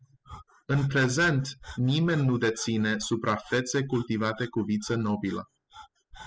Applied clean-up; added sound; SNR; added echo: classical method spectral subtraction.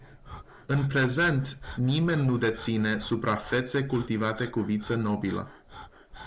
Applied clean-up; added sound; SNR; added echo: none; Breathing; 18 dB; none.